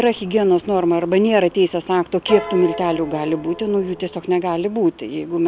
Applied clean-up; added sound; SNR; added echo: none; Piano; 13 dB; none.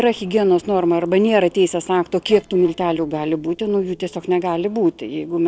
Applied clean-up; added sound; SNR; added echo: neural separator model SepFormer DNS4.